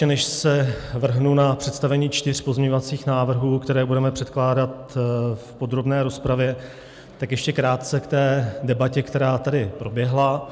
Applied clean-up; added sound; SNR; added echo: none; none; none; none.